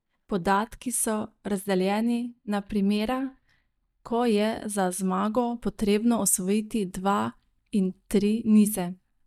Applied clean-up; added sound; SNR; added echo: neural mask model DeepFilterNet 3.